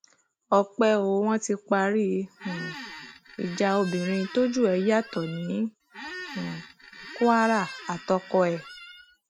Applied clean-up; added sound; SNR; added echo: none; Squeak; 15 dB; none.